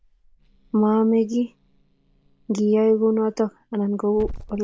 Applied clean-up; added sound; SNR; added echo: none; Growling / Hiss; 20 dB; none.